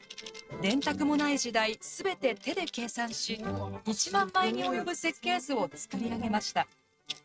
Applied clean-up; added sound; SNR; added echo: neural mask model RNNoise.